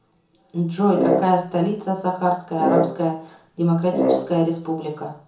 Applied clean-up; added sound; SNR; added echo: none; Brass instrument; 2 dB; reverberation time 0.6 s.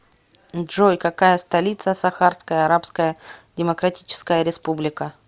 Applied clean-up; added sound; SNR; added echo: none; none; none; none.